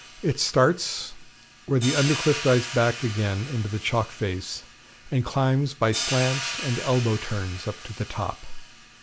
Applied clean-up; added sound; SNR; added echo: none; Hi-hat; 11 dB; none.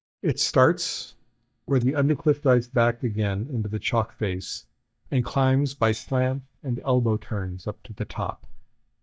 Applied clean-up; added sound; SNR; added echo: neural mask model DeepFilterNet 3.